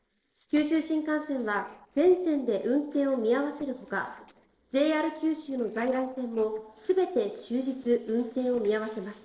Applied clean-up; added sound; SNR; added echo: neural separator model SepFormer DNS4.